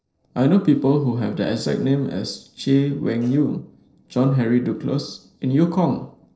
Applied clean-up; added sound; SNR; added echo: neural separator model SepFormer DNS4.